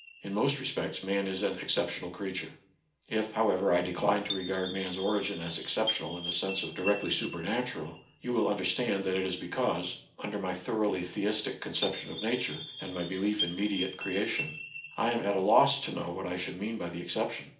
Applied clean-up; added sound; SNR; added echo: none; Chime; 5 dB; reverberation time 0.4 s.